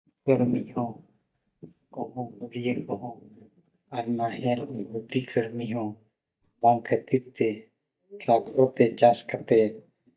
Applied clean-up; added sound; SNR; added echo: neural mask model DeepFilterNet 3.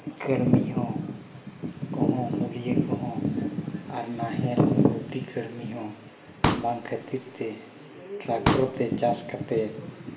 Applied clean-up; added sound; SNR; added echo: none; Explosion; 2 dB; reverberation time 0.8 s.